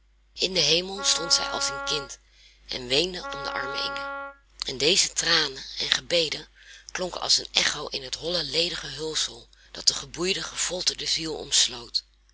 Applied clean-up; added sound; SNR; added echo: none; Wind instrument, woodwind instrument; 9 dB; none.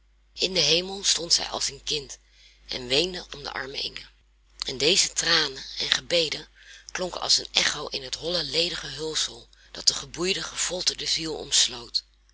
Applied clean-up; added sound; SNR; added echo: none; none; none; none.